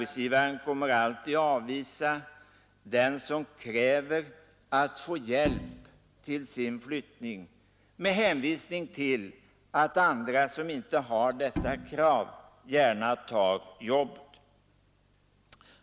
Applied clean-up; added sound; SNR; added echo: none; Bowed string instrument; 10 dB; none.